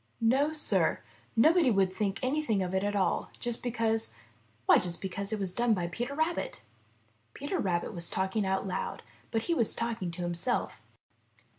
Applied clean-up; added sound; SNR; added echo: none; none; none; none.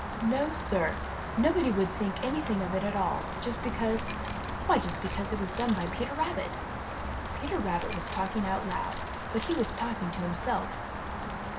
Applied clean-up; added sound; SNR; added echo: none; Rain + Keys jangling; 3 dB; none.